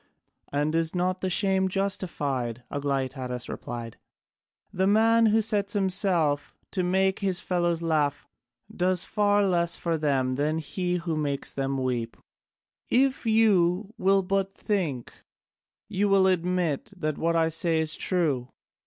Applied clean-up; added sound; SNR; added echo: none; none; none; none.